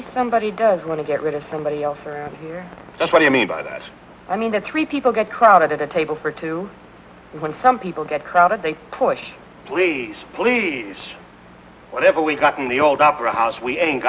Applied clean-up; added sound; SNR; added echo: none; none; none; none.